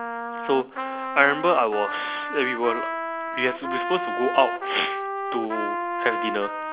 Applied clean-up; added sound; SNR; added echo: none; Trumpet; 4 dB; none.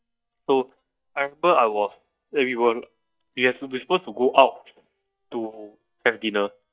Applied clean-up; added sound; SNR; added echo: neural mask model DeepFilterNet 3.